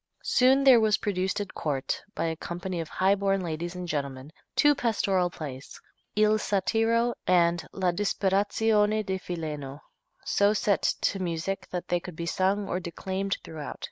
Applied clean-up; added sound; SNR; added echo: none; none; none; none.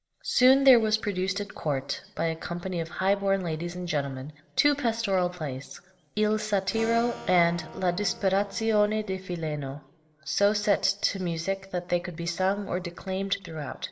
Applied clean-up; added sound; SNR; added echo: none; Acoustic guitar / Strum; 16 dB; reverberation time 1.0 s.